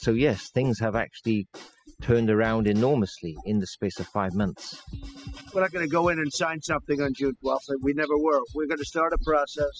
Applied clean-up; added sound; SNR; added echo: classical method spectral subtraction.